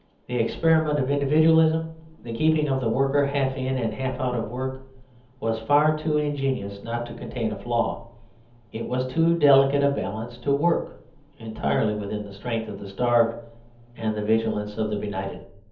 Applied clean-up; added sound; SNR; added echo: none; none; none; reverberation time 0.7 s.